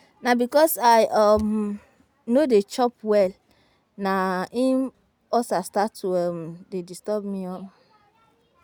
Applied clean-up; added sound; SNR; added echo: none; none; none; none.